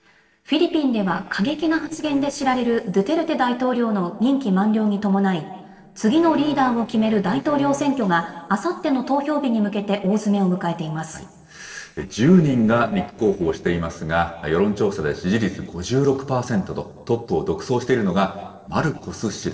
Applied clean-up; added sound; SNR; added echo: neural separator model SepFormer DNS4.